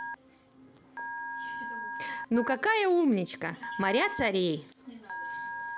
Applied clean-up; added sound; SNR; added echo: none; Telephone; 9 dB; none.